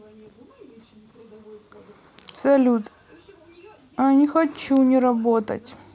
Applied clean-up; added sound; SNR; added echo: none; none; none; none.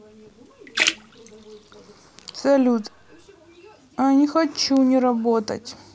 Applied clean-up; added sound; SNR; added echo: none; Splash, splatter; 9 dB; none.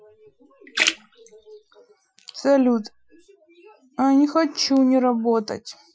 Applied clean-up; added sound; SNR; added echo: classical method Wiener filter.